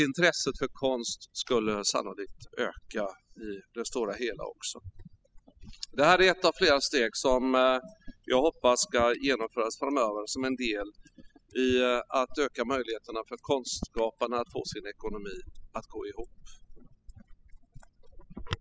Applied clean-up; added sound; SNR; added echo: classical method spectral subtraction.